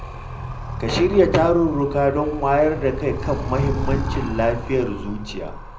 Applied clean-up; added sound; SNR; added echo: none; Animal; 6 dB; reverberation time 0.4 s.